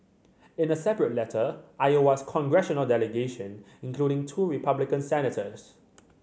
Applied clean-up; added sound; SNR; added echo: none; none; none; none.